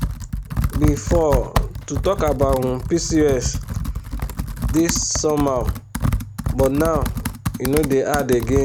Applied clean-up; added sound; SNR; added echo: none; Computer keyboard; 2 dB; none.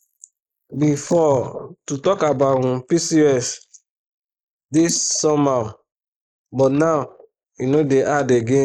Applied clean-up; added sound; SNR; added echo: neural mask model Resemble Enhance denoiser.